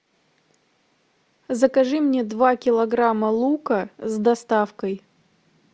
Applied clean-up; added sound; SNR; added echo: none; none; none; none.